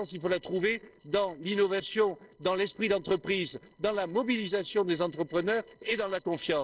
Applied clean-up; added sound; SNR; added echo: neural separator model SepFormer DNS4.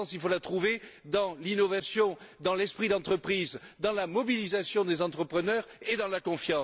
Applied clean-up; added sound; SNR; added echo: none; none; none; none.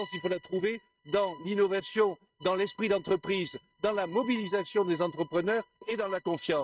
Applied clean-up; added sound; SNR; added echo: neural mask model RNNoise.